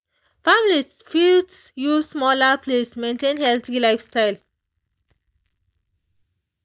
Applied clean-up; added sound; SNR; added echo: neural mask model DeepFilterNet 3.